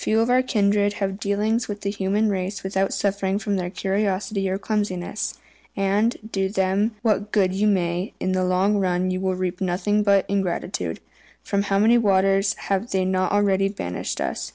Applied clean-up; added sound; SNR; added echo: none; none; none; none.